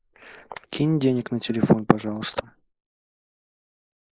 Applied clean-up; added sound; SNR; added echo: neural mask model Resemble Enhance denoiser.